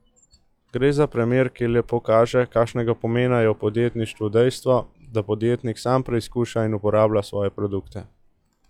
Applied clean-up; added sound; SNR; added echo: classical method log-MMSE.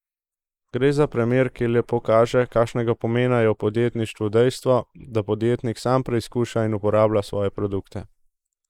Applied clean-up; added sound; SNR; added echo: neural mask model Resemble Enhance denoiser.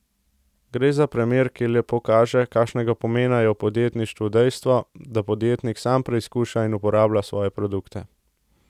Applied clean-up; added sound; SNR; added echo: none; none; none; none.